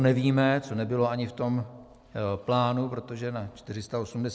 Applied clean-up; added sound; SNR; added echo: none; none; none; none.